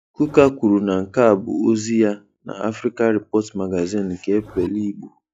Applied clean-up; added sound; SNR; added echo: classical method log-MMSE.